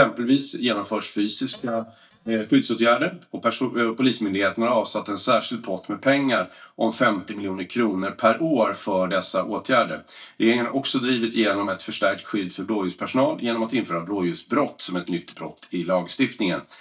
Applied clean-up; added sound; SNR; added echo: neural mask model DeepFilterNet 3.